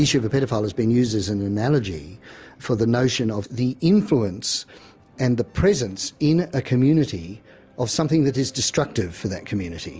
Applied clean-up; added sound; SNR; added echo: none; none; none; none.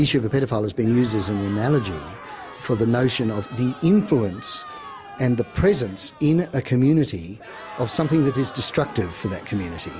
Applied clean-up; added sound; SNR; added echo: none; Crowd; 18 dB; none.